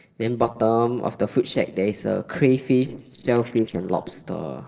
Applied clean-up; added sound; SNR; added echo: neural separator model SepFormer DNS4.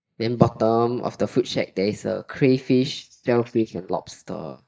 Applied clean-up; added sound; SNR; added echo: neural mask model DeepFilterNet 3.